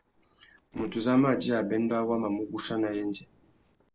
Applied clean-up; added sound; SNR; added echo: neural separator model SepFormer DNS4.